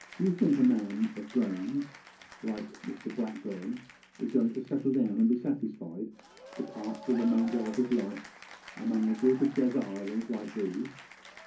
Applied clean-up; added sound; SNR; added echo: none; Applause / Cheering; 19 dB; reverberation time 0.4 s.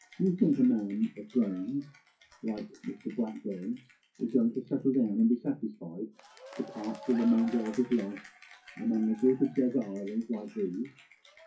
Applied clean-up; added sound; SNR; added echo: classical method WPE with log-MMSE.